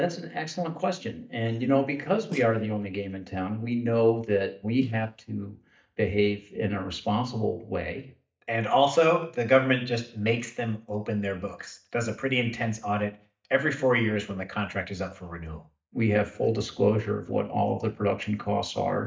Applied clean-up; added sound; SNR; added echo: neural mask model DeepFilterNet 3.